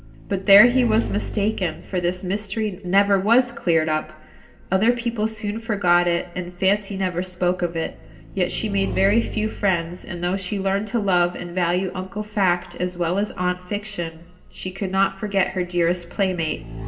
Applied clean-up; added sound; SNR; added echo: none; Motorcycle / Engine; 14 dB; reverberation time 1.6 s.